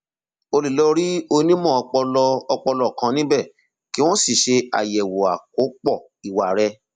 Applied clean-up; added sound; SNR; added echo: none; none; none; none.